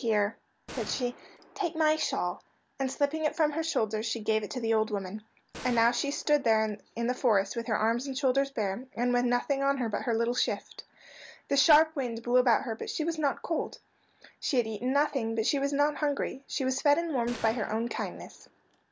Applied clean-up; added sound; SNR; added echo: none; Gunshot, gunfire; 19 dB; none.